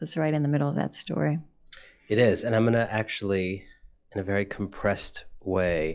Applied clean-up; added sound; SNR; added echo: classical method log-MMSE.